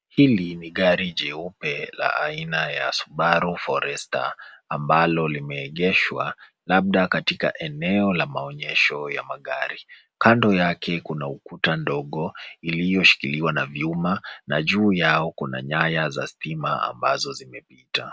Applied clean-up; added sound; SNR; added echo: none; none; none; none.